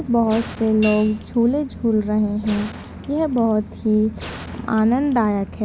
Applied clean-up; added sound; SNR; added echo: none; Hi-hat + Gunshot, gunfire; 18 dB; none.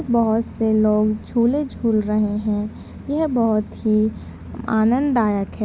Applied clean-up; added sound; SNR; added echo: none; none; none; none.